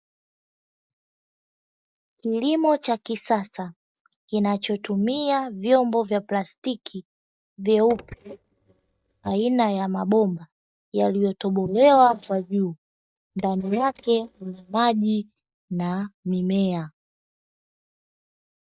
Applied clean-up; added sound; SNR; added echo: neural mask model DeepFilterNet 3.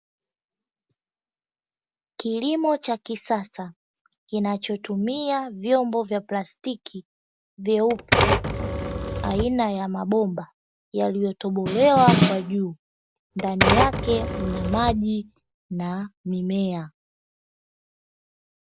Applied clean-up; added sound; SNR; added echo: none; Typewriter + Snare drum; -2 dB; none.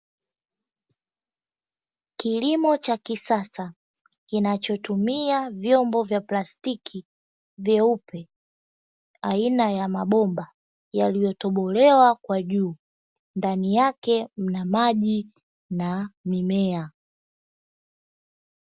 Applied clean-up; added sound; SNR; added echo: none; none; none; none.